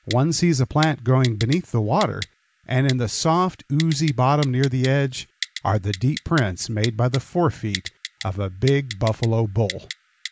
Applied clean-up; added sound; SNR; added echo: none; Typing; 15 dB; none.